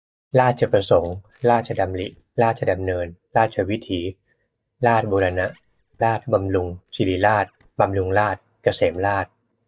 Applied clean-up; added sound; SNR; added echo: neural mask model DeepFilterNet 3.